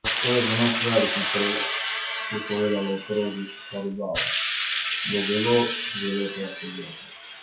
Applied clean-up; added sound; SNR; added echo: classical method WPE with log-MMSE.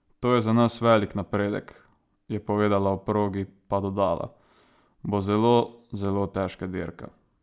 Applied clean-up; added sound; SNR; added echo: none; none; none; none.